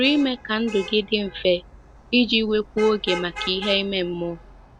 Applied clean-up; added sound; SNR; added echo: none; Traffic noise, roadway noise / Vehicle horn, car horn, honking; 15 dB; none.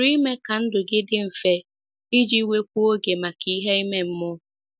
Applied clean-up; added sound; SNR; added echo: none; none; none; none.